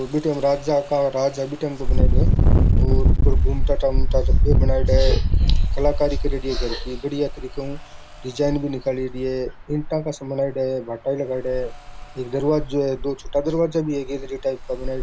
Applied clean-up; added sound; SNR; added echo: none; Engine; -4 dB; none.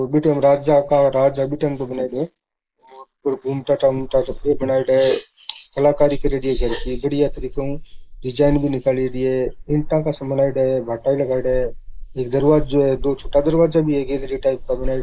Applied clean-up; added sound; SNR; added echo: neural mask model Resemble Enhance denoiser.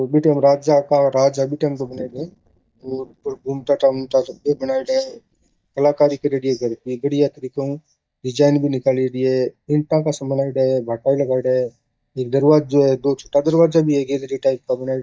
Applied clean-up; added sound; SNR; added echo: neural mask model DeepFilterNet 3.